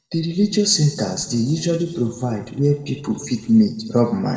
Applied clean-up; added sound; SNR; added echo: neural separator model SepFormer DNS4.